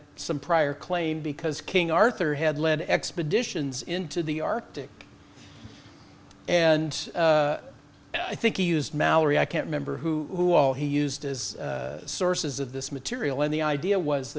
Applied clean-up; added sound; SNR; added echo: none; none; none; none.